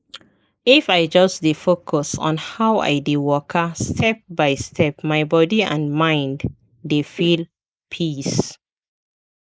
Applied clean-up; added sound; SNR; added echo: neural mask model Resemble Enhance denoiser.